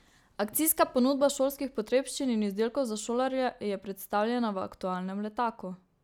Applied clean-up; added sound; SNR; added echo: none; none; none; none.